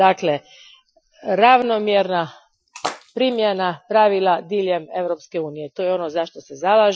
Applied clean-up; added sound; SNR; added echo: classical method Wiener filter.